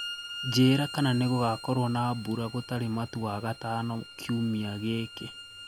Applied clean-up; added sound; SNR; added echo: none; Bowed string instrument; 13 dB; none.